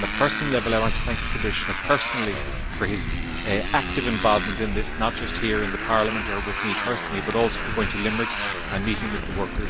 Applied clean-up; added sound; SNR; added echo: none; Motorcycle; 1 dB; none.